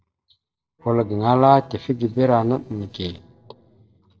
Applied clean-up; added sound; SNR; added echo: neural separator model SepFormer DNS4.